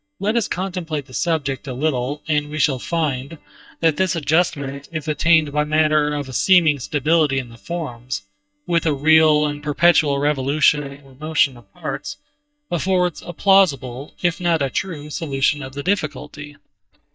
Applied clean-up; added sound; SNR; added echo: neural mask model DeepFilterNet 3.